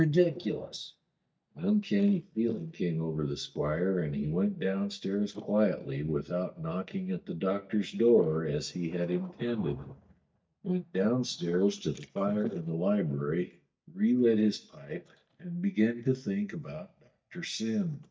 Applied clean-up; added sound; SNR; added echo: neural mask model DeepFilterNet 3.